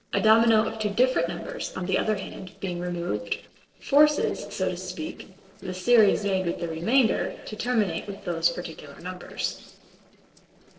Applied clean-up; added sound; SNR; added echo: neural separator model SepFormer DNS4.